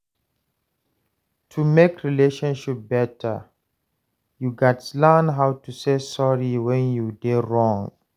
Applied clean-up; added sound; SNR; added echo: none; none; none; none.